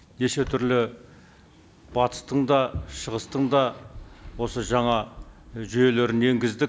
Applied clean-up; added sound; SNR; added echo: none; none; none; none.